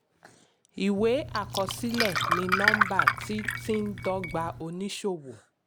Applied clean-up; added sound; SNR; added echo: none; Glass; -2 dB; none.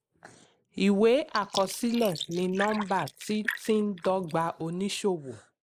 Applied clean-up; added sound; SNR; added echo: neural mask model Resemble Enhance denoiser.